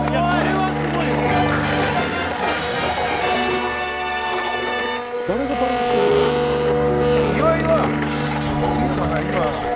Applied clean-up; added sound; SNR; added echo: none; Domestic sounds, home sounds + Bowed string instrument; -3 dB; none.